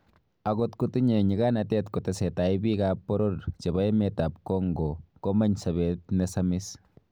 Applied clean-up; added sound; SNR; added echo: none; none; none; none.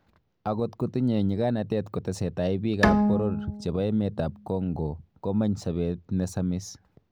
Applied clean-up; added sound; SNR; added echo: none; Bowed string instrument; 1 dB; none.